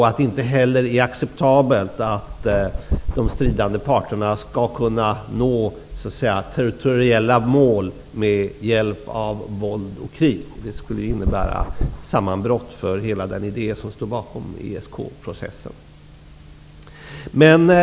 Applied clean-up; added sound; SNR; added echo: none; Dog; 7 dB; none.